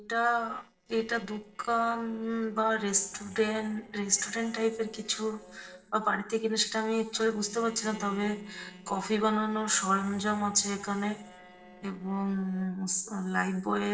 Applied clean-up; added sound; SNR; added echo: neural separator model SepFormer DNS4.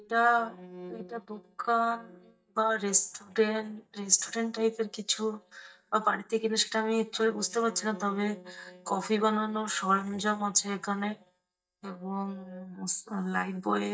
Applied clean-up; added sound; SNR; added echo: neural mask model DeepFilterNet 3.